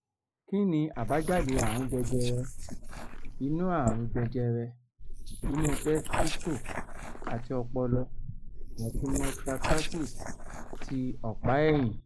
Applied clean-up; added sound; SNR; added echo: neural mask model Resemble Enhance denoiser.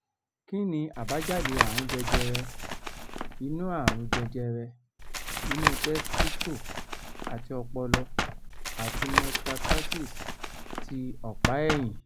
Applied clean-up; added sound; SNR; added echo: none; Tap; -4 dB; none.